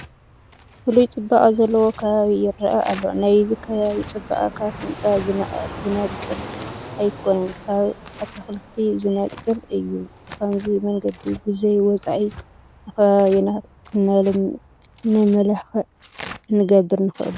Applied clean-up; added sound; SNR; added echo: none; Tearing + Fixed-wing aircraft, airplane; 17 dB; none.